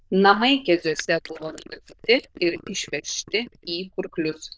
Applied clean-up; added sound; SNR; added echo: neural diffusion model UNIVERSE++.